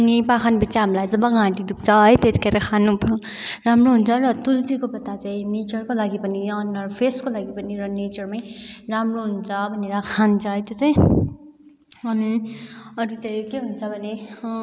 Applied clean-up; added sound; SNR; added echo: none; none; none; none.